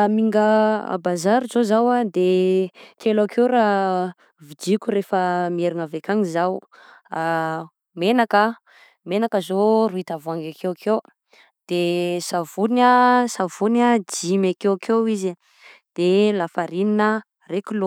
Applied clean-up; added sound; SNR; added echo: none; none; none; none.